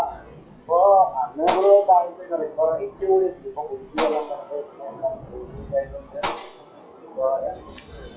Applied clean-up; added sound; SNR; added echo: classical method WPE with log-MMSE.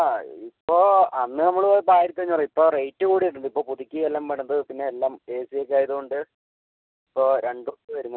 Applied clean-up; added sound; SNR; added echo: none; none; none; none.